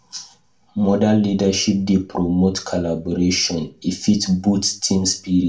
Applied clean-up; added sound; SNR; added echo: none; none; none; reverberation time 0.2 s.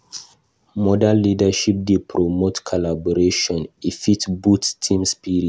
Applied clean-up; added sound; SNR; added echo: none; none; none; none.